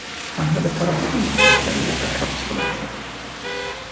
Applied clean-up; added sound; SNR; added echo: none; Rain; -3 dB; reverberation time 0.8 s.